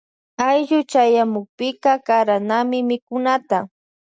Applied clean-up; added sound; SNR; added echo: none; none; none; none.